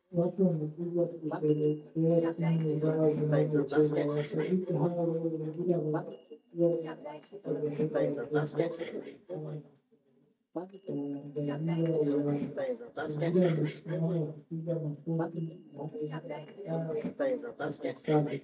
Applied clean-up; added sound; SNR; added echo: neural mask model DeepFilterNet 3.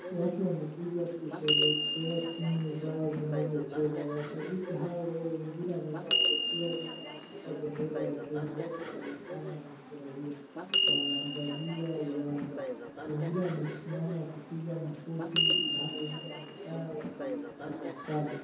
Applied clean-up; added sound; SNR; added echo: none; Door / Bell; -3 dB; reverberation time 0.9 s.